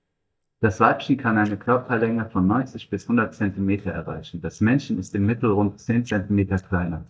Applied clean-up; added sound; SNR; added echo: neural mask model DeepFilterNet 3.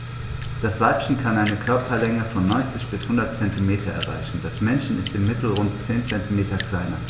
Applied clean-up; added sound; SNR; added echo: none; Drip; 17 dB; none.